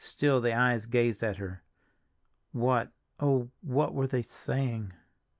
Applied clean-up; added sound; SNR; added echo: none; none; none; none.